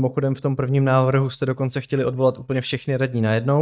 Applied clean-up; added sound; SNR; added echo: neural mask model DeepFilterNet 3.